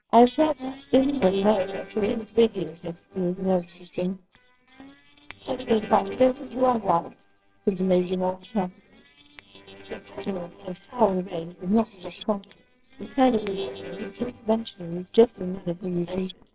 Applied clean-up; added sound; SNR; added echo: neural separator model SepFormer WHAMR!.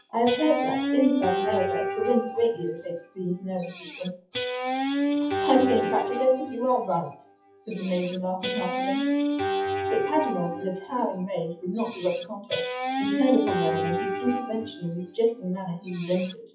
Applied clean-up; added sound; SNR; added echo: classical method WPE with log-MMSE.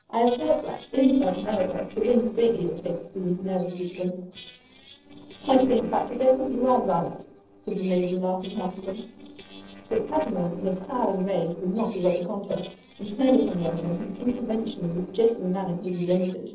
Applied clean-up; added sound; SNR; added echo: neural separator model SepFormer DNS4.